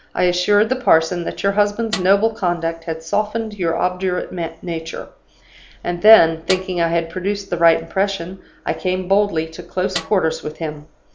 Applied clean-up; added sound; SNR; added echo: none; Snare drum; 13 dB; none.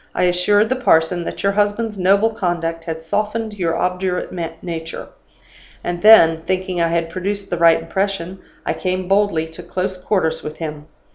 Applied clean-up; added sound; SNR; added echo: none; none; none; none.